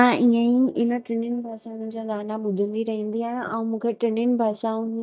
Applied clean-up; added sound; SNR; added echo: neural mask model DeepFilterNet 3.